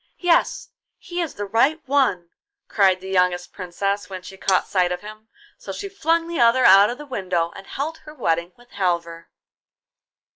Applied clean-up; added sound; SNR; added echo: neural mask model Resemble Enhance denoiser.